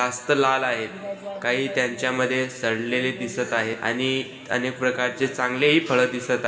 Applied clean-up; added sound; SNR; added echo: none; none; none; reverberation time 2.1 s.